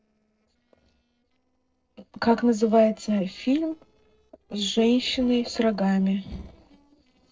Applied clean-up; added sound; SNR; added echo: neural separator model SepFormer DNS4.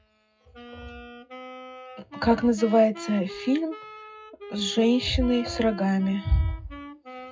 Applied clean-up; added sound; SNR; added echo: classical method WPE with log-MMSE.